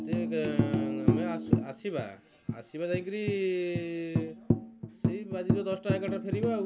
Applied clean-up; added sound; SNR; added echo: none; Tambourine; -3 dB; none.